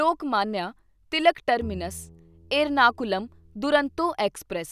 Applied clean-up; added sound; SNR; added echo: none; Bowed string instrument; 19 dB; none.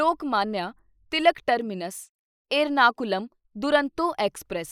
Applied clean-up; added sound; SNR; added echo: neural mask model Resemble Enhance denoiser.